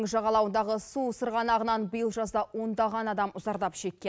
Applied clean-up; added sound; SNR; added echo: none; none; none; none.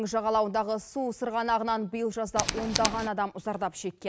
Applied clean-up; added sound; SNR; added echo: none; Tools; 2 dB; none.